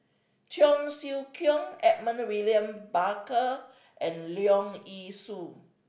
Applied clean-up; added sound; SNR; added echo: none; none; none; none.